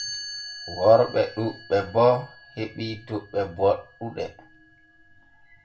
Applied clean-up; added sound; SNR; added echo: none; Chime; 17 dB; reverberation time 0.2 s.